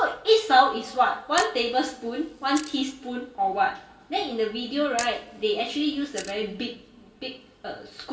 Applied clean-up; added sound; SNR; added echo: none; Camera; 17 dB; reverberation time 1.8 s.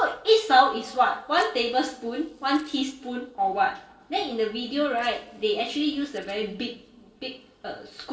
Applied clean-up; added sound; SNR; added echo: neural separator model SepFormer DNS4.